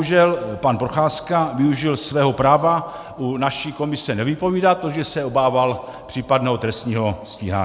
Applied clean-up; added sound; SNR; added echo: none; none; none; none.